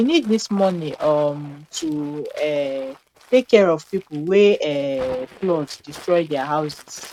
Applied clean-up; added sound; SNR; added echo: neural mask model RNNoise.